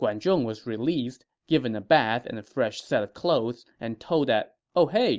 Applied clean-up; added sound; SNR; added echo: none; none; none; none.